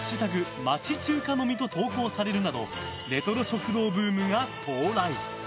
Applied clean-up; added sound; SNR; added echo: none; none; none; none.